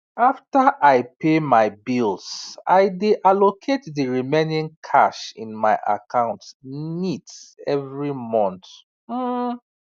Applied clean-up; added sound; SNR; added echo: none; none; none; none.